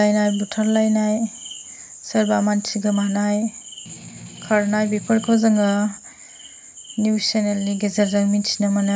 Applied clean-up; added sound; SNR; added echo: none; Strum; 18 dB; none.